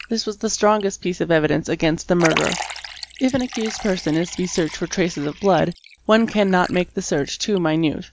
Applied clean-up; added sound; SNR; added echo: none; Liquid; 14 dB; none.